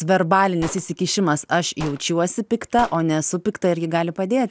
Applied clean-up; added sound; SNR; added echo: none; Gunshot, gunfire; 19 dB; none.